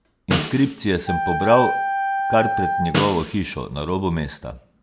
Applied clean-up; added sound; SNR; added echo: none; Snare drum + Wind instrument, woodwind instrument; 2 dB; none.